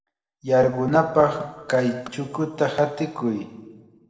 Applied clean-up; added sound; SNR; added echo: neural separator model SepFormer DNS4.